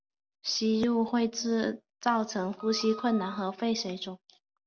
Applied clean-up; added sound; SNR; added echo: none; Wind instrument, woodwind instrument; 16 dB; none.